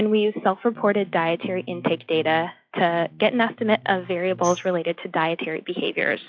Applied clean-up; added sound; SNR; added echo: classical method log-MMSE.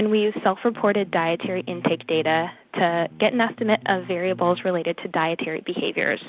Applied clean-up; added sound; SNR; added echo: none; Bass guitar + Tambourine; 19 dB; none.